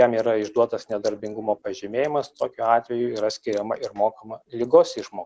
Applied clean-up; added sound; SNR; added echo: none; none; none; none.